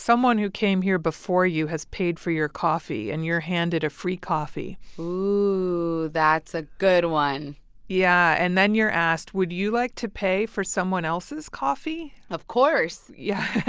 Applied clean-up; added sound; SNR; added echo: none; none; none; none.